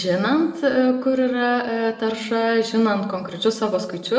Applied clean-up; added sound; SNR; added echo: none; none; none; reverberation time 0.9 s.